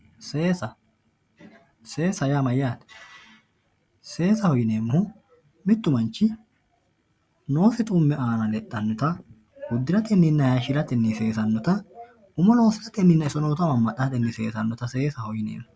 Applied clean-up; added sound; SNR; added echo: none; none; none; none.